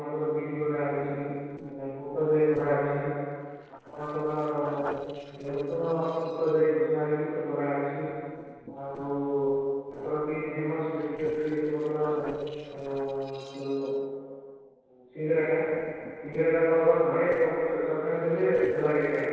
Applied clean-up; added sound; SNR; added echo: neural separator model SepFormer DNS4.